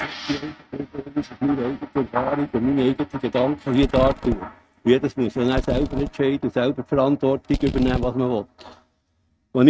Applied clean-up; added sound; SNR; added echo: neural mask model RNNoise.